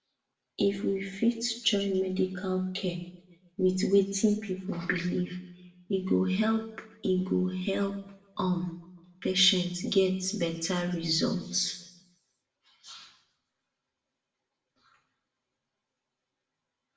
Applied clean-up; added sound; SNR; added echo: none; none; none; reverberation time 0.6 s.